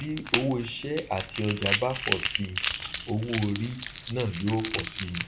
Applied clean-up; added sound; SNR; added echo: none; Crackle; 3 dB; none.